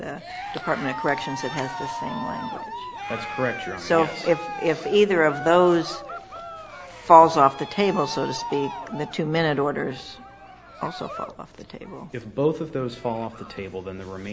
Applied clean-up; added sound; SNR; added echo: none; Cheering; 12 dB; none.